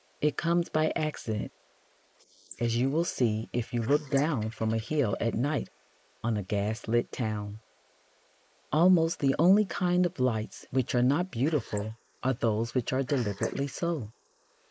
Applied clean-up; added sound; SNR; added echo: neural mask model Resemble Enhance denoiser.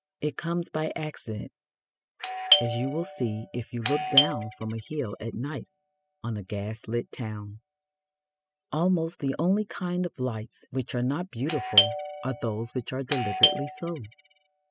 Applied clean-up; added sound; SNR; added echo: classical method spectral subtraction.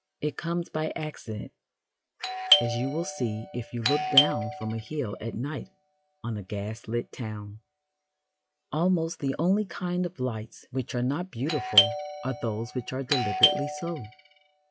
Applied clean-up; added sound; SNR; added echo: classical method log-MMSE.